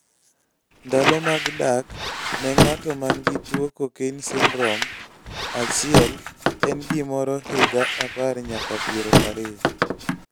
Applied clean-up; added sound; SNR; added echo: none; Squeak; -3 dB; none.